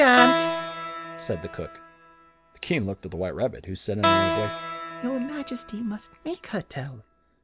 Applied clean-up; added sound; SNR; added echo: none; Keyboard (musical); 2 dB; none.